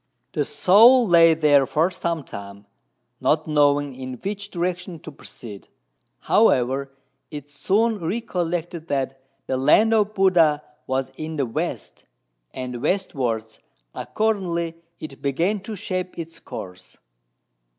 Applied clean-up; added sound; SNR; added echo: none; none; none; none.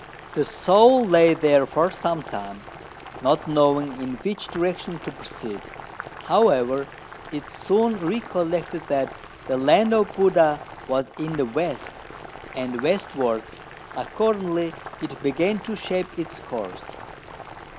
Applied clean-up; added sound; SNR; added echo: none; Boiling; 16 dB; none.